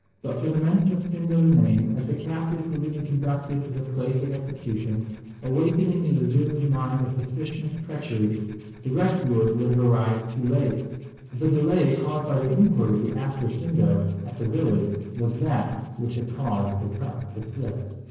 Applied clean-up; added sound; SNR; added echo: neural separator model SepFormer DNS4.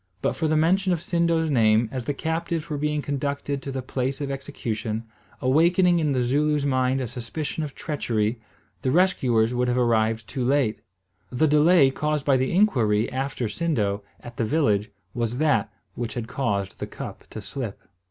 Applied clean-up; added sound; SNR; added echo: none; none; none; none.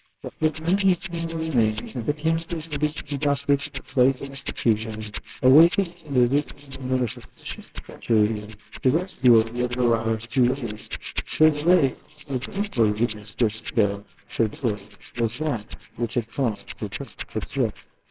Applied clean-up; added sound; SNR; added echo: neural separator model SepFormer WHAMR!.